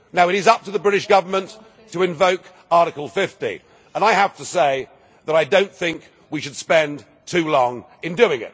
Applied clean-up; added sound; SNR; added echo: none; none; none; none.